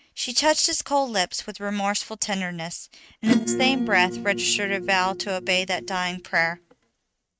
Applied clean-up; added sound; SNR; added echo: neural mask model RNNoise.